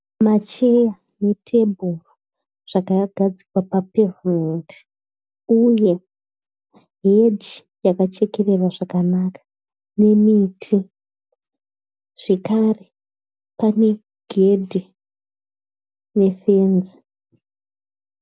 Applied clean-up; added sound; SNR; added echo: none; none; none; none.